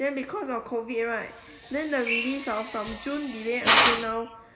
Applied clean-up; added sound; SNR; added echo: none; Drill; -4 dB; reverberation time 2.0 s.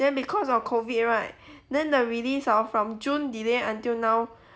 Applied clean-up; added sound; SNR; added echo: none; none; none; none.